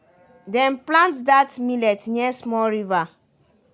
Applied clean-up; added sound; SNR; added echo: none; none; none; none.